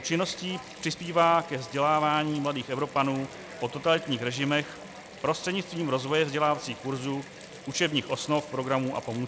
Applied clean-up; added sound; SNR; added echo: none; Bathtub (filling or washing) / Water tap, faucet; 18 dB; none.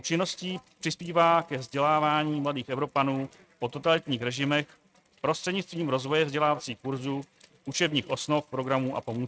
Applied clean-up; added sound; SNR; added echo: neural mask model RNNoise.